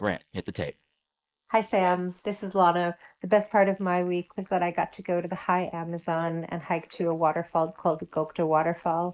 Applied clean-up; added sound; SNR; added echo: neural mask model Resemble Enhance denoiser.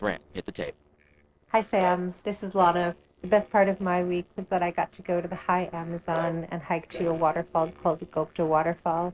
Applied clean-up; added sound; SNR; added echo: neural separator model SepFormer DNS4.